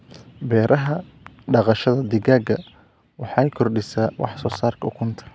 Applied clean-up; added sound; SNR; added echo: none; none; none; none.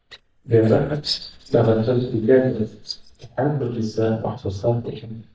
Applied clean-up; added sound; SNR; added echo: neural mask model DeepFilterNet 3.